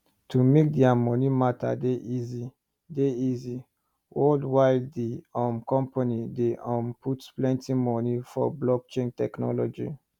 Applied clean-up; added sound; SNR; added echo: none; none; none; none.